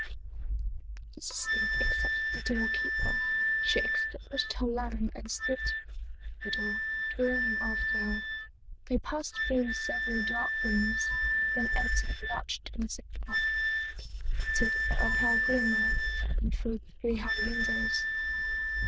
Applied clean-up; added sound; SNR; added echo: neural diffusion model UNIVERSE++.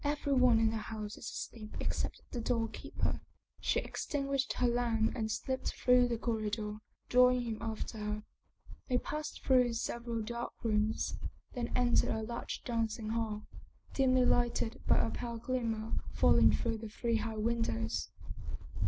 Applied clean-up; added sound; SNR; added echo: none; none; none; none.